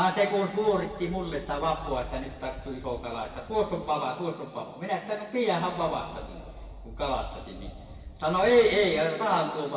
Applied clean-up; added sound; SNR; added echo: none; Thunder / Wind; 15 dB; reverberation time 2.0 s.